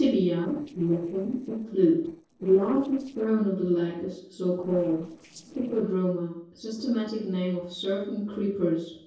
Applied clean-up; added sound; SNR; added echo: neural separator model SepFormer DNS4.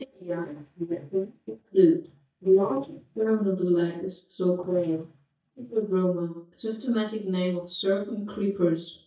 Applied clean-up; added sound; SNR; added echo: neural mask model DeepFilterNet 3.